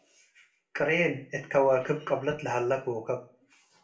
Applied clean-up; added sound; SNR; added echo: none; none; none; reverberation time 0.3 s.